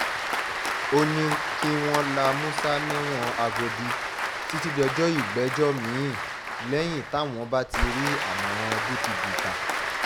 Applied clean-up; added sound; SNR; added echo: none; Applause; 1 dB; none.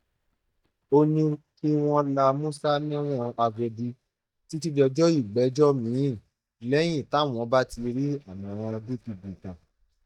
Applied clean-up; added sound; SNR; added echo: neural mask model DeepFilterNet 3.